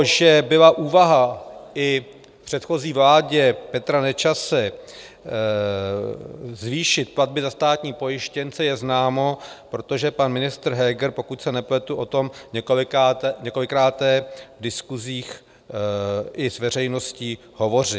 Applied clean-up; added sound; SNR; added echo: none; none; none; none.